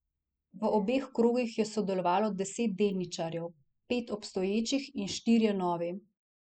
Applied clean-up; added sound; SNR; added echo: neural mask model Resemble Enhance denoiser.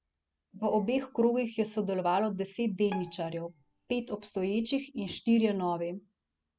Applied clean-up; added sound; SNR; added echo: none; Bowed string instrument; 17 dB; none.